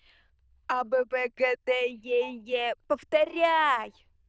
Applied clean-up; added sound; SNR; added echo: neural diffusion model UNIVERSE++.